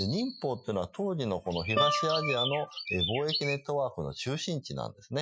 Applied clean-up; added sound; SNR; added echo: classical method Wiener filter.